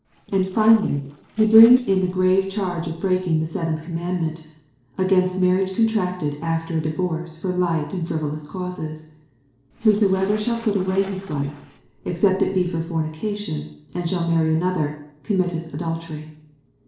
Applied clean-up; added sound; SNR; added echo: neural separator model SepFormer DNS4.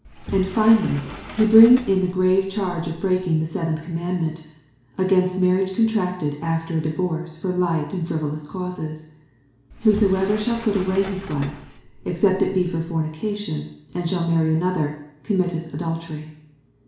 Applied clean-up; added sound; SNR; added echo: none; Sliding door; 15 dB; reverberation time 0.7 s.